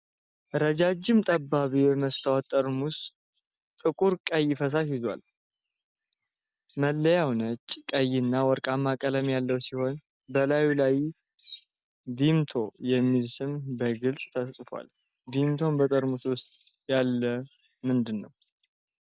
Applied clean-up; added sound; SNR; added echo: neural mask model DeepFilterNet 3.